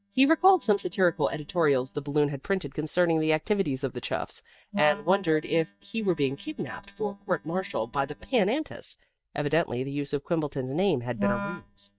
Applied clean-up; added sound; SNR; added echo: neural mask model DeepFilterNet 3.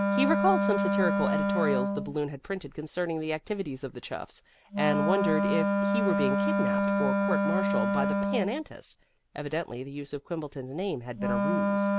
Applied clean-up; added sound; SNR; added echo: none; Wind instrument, woodwind instrument; -3 dB; none.